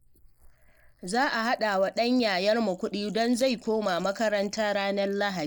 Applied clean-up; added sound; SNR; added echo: neural mask model Resemble Enhance denoiser.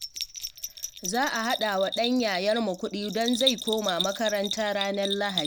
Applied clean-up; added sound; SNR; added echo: none; Bell; 6 dB; none.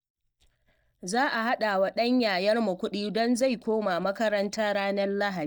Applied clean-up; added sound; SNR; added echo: neural mask model DeepFilterNet 3.